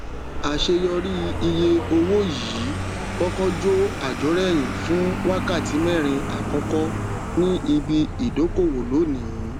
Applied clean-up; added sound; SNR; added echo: none; Vehicle; 5 dB; none.